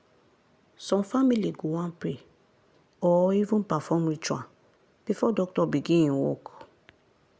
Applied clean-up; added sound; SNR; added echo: none; none; none; none.